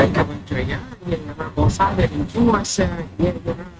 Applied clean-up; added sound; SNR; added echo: neural mask model RNNoise.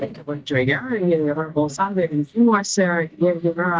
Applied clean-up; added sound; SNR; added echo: neural mask model DeepFilterNet 3.